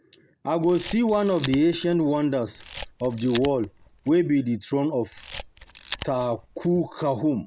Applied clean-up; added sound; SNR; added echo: none; Camera; 16 dB; none.